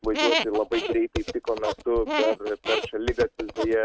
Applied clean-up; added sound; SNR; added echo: neural mask model RNNoise.